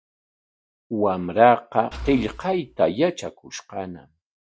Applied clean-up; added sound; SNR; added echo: none; Engine / Car; 14 dB; none.